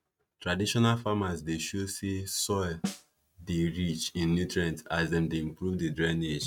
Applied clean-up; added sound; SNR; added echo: neural mask model RNNoise.